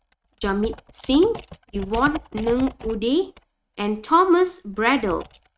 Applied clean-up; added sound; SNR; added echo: neural mask model RNNoise.